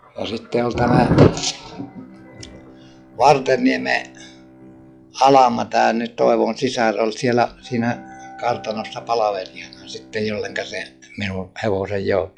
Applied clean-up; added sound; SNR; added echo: classical method log-MMSE.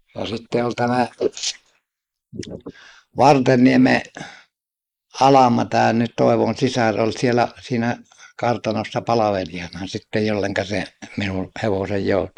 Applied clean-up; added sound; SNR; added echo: neural mask model Resemble Enhance denoiser.